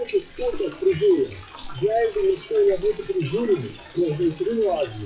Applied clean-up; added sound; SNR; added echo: classical method WPE with log-MMSE.